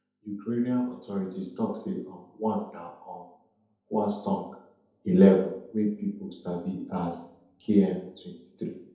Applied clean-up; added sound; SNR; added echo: none; none; none; reverberation time 0.8 s.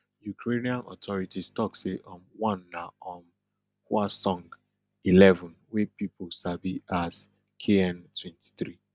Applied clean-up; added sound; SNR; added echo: none; none; none; none.